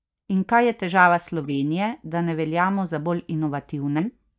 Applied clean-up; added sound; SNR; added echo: neural mask model DeepFilterNet 3.